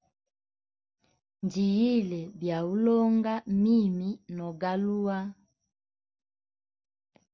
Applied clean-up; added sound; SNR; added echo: none; none; none; none.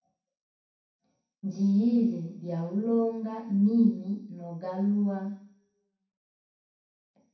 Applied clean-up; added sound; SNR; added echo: none; none; none; reverberation time 0.6 s.